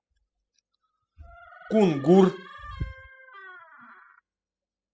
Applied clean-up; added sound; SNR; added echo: classical method spectral subtraction.